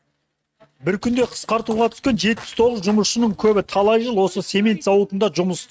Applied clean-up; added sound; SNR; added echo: neural mask model RNNoise.